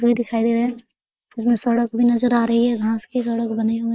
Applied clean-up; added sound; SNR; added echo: neural mask model Resemble Enhance denoiser.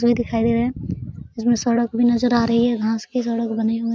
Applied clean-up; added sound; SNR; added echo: none; none; none; none.